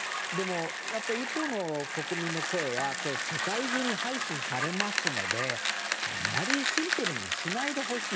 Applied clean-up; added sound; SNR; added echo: none; Bicycle; -2 dB; none.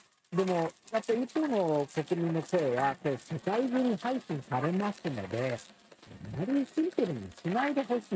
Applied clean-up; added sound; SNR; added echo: neural mask model RNNoise.